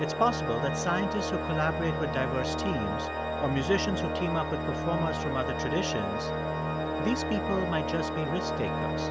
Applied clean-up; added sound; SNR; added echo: none; Organ; -1 dB; none.